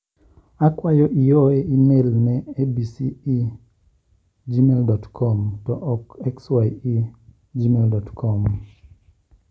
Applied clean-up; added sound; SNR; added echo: none; none; none; none.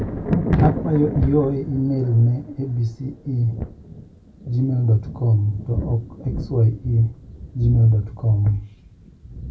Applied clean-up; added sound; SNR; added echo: none; Thunder; 7 dB; reverberation time 0.2 s.